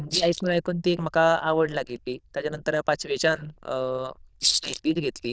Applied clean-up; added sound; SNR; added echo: neural diffusion model UNIVERSE++.